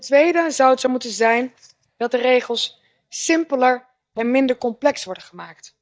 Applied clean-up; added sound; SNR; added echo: neural mask model DeepFilterNet 3.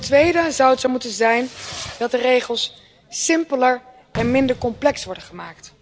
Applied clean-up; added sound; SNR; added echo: none; Fireworks; 17 dB; none.